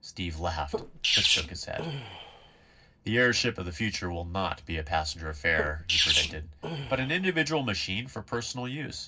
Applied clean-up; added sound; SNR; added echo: none; Sneeze; 2 dB; reverberation time 0.4 s.